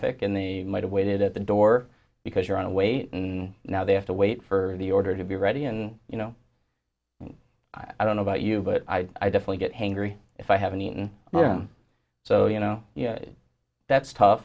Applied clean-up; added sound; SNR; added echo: none; none; none; none.